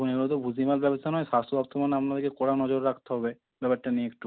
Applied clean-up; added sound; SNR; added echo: none; none; none; none.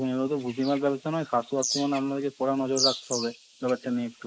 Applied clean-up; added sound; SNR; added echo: neural mask model Resemble Enhance denoiser.